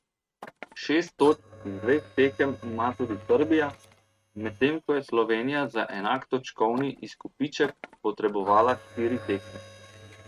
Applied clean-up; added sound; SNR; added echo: neural mask model RNNoise.